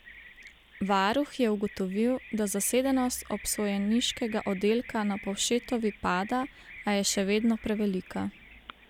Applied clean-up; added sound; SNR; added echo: none; Bird vocalization, bird call, bird song; 19 dB; none.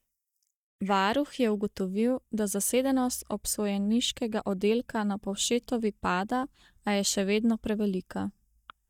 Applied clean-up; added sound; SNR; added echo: neural mask model DeepFilterNet 3.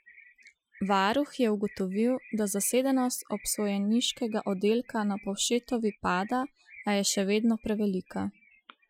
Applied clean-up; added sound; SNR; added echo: classical method Wiener filter.